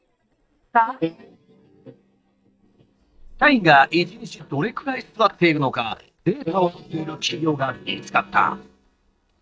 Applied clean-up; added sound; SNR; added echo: neural mask model DeepFilterNet 3.